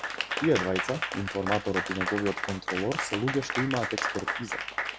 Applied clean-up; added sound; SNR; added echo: none; Applause / Crowd; 2 dB; none.